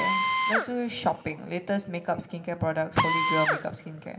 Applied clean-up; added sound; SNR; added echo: none; Drill; -1 dB; reverberation time 1.3 s.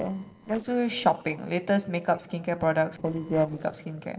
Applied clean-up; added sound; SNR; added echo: neural separator model SepFormer DNS4.